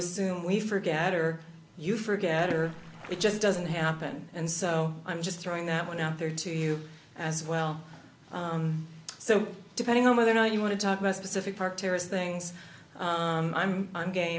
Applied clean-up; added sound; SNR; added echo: none; Splash, splatter; 16 dB; none.